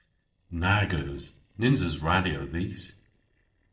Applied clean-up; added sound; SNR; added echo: neural separator model SepFormer DNS4.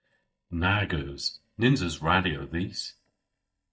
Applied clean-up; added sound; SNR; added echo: neural mask model DeepFilterNet 3.